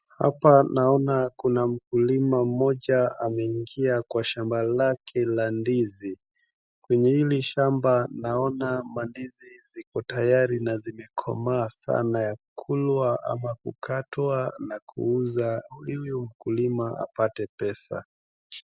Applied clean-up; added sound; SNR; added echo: none; none; none; none.